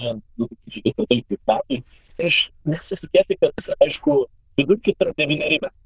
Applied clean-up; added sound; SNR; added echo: neural diffusion model UNIVERSE++.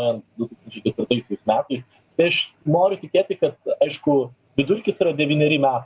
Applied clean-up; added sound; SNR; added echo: none; none; none; none.